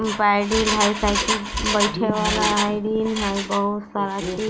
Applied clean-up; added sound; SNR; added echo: none; Engine; 4 dB; none.